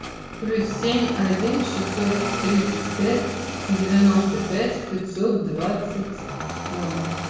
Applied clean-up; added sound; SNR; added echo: none; Engine starting; 7 dB; reverberation time 1.0 s.